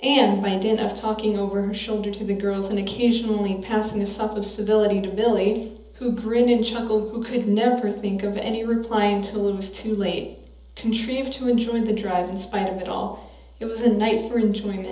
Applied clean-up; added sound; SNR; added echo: none; none; none; reverberation time 0.7 s.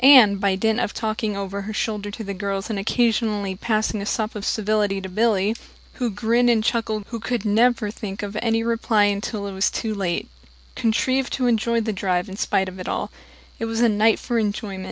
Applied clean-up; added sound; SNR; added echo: none; none; none; none.